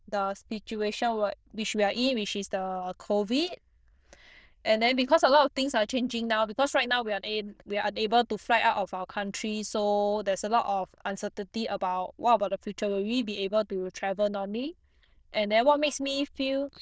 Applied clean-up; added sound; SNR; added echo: neural diffusion model UNIVERSE++.